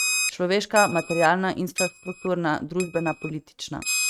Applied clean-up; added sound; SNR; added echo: neural mask model RNNoise.